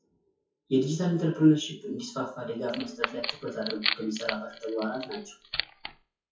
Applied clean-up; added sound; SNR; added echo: classical method WPE with log-MMSE.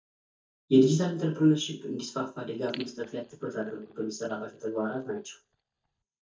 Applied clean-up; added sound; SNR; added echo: neural mask model DeepFilterNet 3.